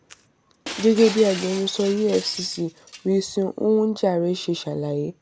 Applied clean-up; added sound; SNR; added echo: none; Shatter; 14 dB; none.